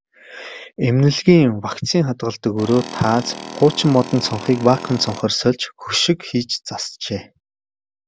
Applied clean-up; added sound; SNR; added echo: none; Tools; 13 dB; none.